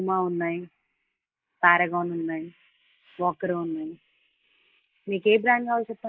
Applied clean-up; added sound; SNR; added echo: neural mask model Resemble Enhance denoiser.